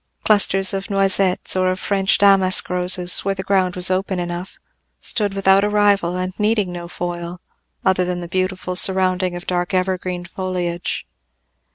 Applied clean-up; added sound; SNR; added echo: none; none; none; none.